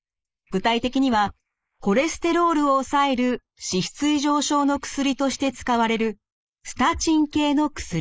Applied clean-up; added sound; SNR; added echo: neural mask model Resemble Enhance denoiser.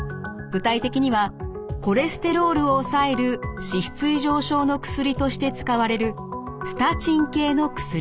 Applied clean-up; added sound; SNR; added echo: none; none; none; none.